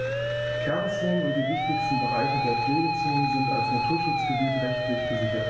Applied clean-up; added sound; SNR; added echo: none; Musical instrument; -2 dB; none.